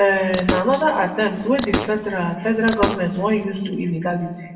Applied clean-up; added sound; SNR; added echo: none; Fart; 8 dB; reverberation time 1.4 s.